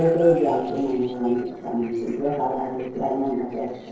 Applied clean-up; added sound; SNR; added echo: neural separator model SepFormer DNS4.